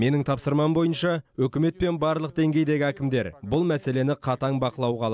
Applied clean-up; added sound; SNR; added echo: none; none; none; none.